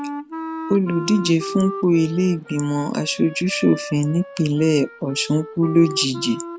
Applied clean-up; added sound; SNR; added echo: none; Wind instrument, woodwind instrument; 12 dB; none.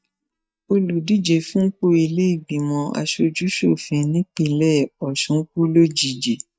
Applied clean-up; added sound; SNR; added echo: neural mask model DeepFilterNet 3.